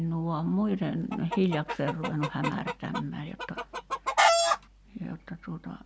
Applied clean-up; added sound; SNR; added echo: none; Chicken, rooster; -2 dB; none.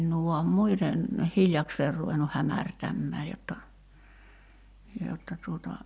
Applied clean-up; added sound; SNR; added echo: none; none; none; none.